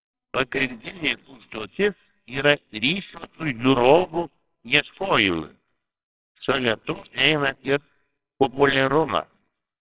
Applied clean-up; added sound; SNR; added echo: neural separator model SepFormer WHAMR!.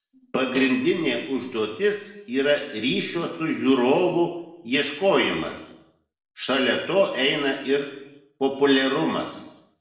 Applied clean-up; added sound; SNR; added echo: neural separator model SepFormer DNS4.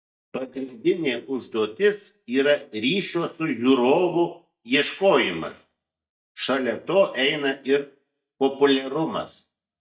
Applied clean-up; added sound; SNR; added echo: neural mask model DeepFilterNet 3.